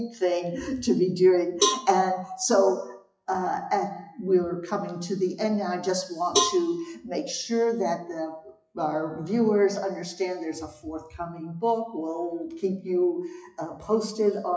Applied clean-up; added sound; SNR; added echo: classical method WPE with log-MMSE.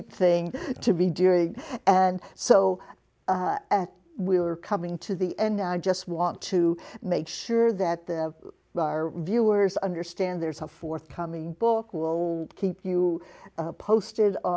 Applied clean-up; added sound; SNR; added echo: none; none; none; none.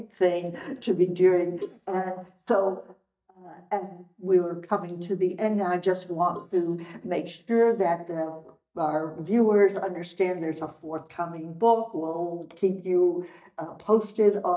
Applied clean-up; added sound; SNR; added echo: neural mask model DeepFilterNet 3.